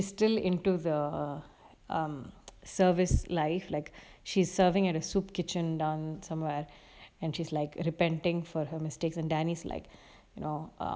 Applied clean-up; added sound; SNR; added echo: none; none; none; none.